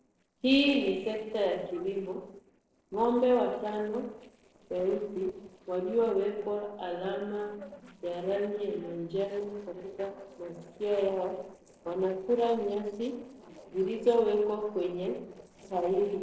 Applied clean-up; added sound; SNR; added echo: neural separator model SepFormer DNS4.